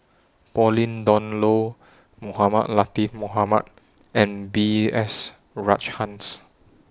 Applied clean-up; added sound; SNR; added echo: none; none; none; none.